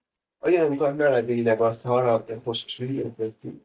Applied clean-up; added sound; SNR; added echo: neural mask model DeepFilterNet 3.